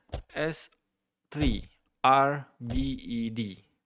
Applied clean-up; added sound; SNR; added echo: neural mask model RNNoise.